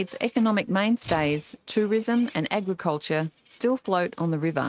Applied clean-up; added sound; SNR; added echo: neural mask model RNNoise.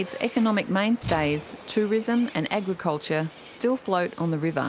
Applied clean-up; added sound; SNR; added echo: none; Slam / Tools; 13 dB; none.